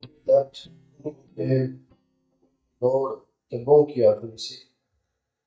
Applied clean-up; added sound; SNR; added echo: neural mask model DeepFilterNet 3.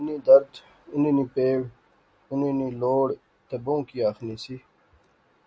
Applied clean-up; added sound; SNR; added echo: none; none; none; none.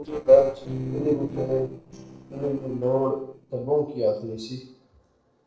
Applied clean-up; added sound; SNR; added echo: neural separator model SepFormer DNS4.